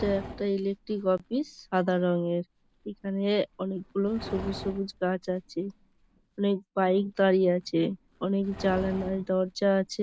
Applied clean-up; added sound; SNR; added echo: none; Livestock, farm animals, working animals; 17 dB; none.